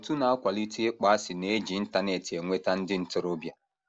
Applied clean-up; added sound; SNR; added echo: none; none; none; none.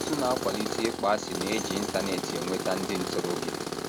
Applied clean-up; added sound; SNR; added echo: none; Tools; 1 dB; none.